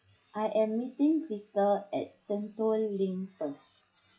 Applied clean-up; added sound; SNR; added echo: classical method log-MMSE.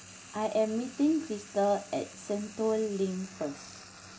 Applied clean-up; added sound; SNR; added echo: none; Frying (food); 18 dB; none.